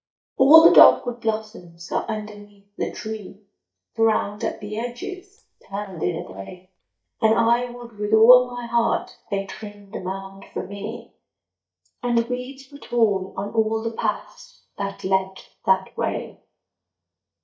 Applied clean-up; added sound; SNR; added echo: neural mask model DeepFilterNet 3.